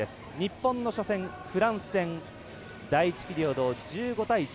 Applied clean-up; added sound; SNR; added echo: none; none; none; none.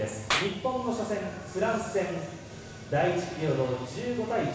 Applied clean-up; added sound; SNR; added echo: none; Clapping; 9 dB; reverberation time 1.1 s.